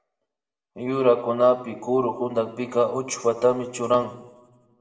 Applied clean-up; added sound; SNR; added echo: none; none; none; reverberation time 0.8 s.